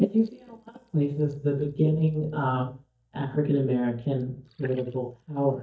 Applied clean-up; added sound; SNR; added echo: neural mask model DeepFilterNet 3.